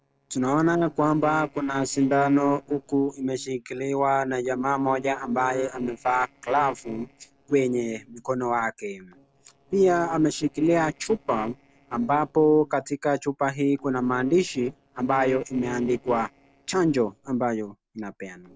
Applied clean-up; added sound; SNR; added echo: neural separator model SepFormer DNS4.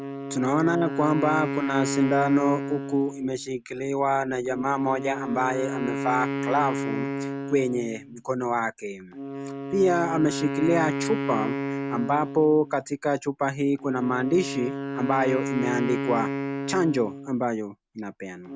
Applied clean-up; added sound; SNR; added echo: none; Wind instrument, woodwind instrument; 6 dB; none.